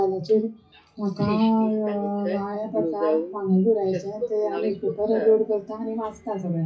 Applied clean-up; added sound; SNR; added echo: classical method WPE with log-MMSE.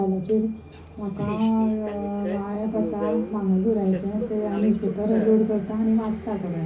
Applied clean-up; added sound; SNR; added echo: none; Subway, metro, underground; 11 dB; reverberation time 0.5 s.